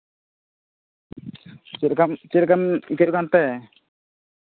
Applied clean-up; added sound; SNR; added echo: none; none; none; none.